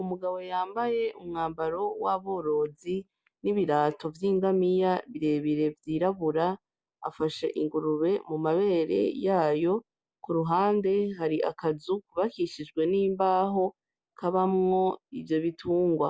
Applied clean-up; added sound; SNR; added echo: none; none; none; none.